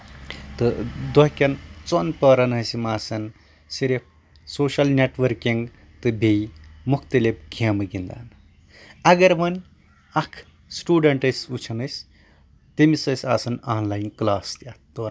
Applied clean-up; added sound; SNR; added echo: none; none; none; none.